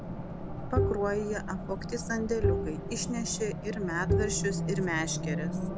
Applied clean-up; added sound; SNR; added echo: none; Bowed string instrument + Race car, auto racing; -1 dB; none.